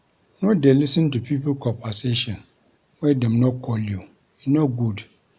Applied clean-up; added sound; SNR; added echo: none; none; none; none.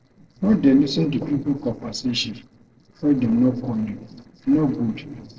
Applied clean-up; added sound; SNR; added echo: neural separator model SepFormer DNS4.